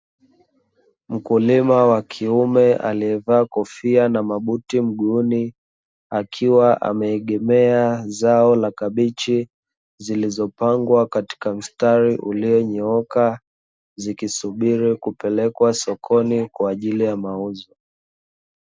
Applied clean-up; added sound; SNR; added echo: none; none; none; none.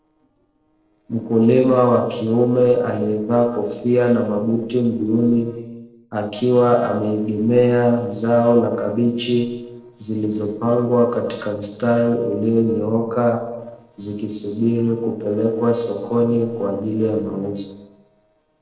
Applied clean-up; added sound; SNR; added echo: neural separator model SepFormer DNS4.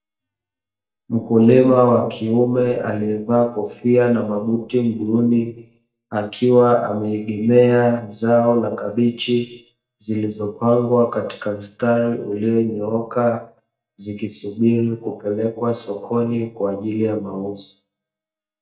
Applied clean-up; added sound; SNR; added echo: neural mask model DeepFilterNet 3.